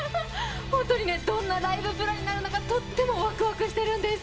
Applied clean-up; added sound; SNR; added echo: none; Plucked string instrument; 10 dB; reverberation time 0.2 s.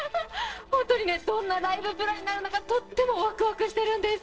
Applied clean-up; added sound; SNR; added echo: neural separator model SepFormer DNS4.